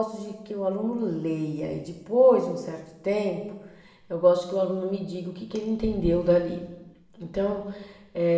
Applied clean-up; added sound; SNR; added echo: none; none; none; reverberation time 1.0 s.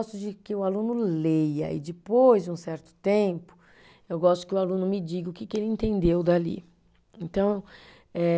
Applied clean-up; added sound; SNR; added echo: none; none; none; none.